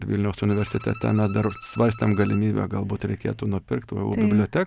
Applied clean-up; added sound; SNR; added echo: none; Bowed string instrument; 19 dB; none.